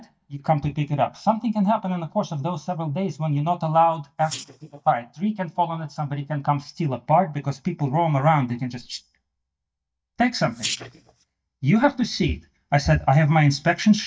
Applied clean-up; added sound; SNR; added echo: neural mask model DeepFilterNet 3.